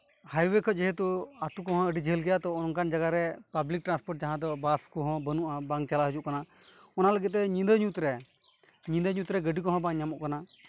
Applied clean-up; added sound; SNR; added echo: none; none; none; none.